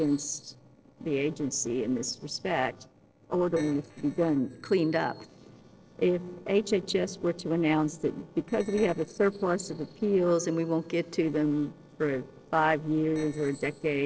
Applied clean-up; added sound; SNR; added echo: neural separator model SepFormer DNS4.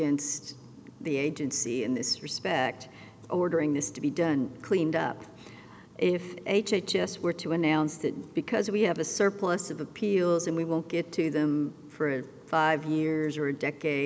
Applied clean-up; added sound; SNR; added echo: none; none; none; none.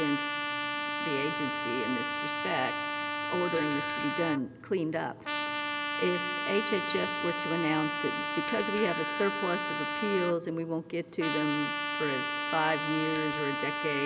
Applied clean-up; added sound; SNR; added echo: none; Trumpet + Bicycle; -2 dB; none.